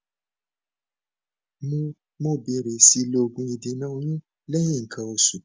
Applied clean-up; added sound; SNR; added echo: none; none; none; none.